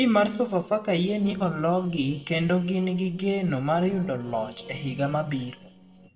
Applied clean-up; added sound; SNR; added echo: neural separator model SepFormer DNS4.